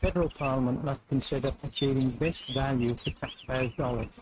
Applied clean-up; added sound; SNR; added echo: neural mask model RNNoise.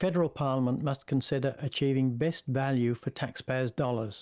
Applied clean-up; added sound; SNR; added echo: none; none; none; none.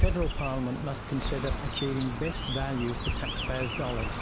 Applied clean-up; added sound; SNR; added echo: none; Chirp, tweet; -1 dB; none.